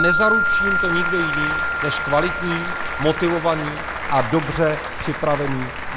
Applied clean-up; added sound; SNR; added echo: none; Wind chime + Applause / Crowd; 0 dB; none.